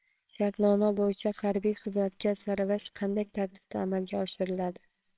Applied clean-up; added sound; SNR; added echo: neural separator model SepFormer WHAMR!.